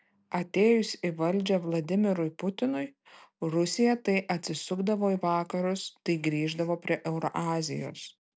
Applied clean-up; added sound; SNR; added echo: none; none; none; none.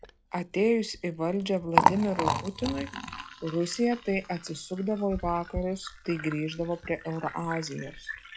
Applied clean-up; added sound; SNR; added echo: classical method log-MMSE.